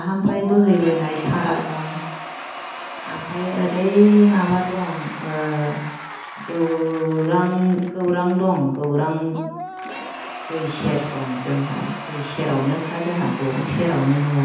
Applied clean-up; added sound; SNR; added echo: none; Applause / Crowd / Cheering; 12 dB; reverberation time 0.8 s.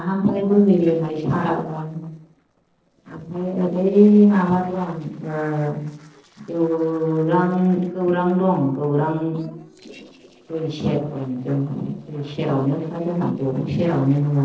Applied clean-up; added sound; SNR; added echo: neural separator model SepFormer DNS4.